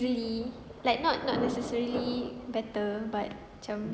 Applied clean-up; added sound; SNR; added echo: none; Thunder; 8 dB; none.